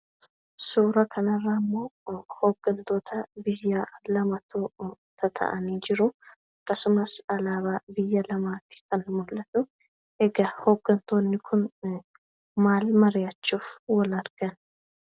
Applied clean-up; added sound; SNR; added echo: none; none; none; none.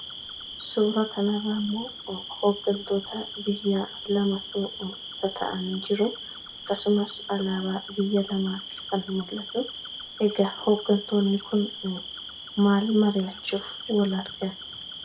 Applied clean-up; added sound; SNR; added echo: none; Cricket; 12 dB; reverberation time 0.4 s.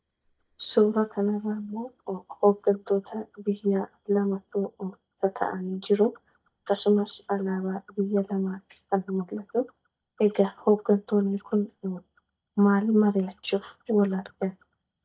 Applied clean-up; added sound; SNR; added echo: neural mask model DeepFilterNet 3.